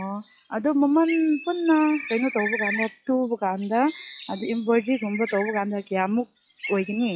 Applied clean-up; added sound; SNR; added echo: classical method log-MMSE.